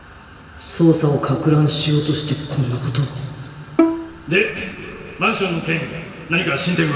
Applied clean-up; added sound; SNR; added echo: none; Bowed string instrument; 3 dB; reverberation time 2.5 s.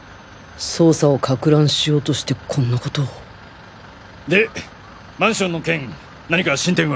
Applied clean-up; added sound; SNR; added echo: none; none; none; none.